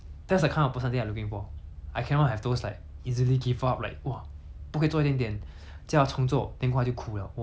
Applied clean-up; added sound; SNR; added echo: none; none; none; none.